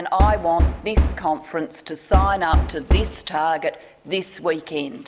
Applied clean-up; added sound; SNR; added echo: none; Knock; -4 dB; none.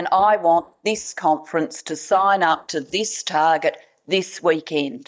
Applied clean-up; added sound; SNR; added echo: neural mask model DeepFilterNet 3.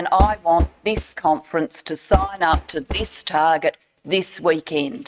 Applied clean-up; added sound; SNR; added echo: neural mask model RNNoise.